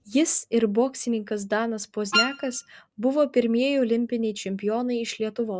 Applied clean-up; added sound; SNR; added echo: none; Wind instrument, woodwind instrument; 1 dB; none.